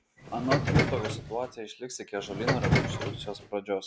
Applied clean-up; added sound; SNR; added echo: none; Subway, metro, underground; -5 dB; none.